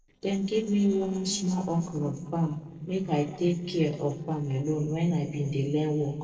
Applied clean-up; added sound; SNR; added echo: neural separator model SepFormer DNS4.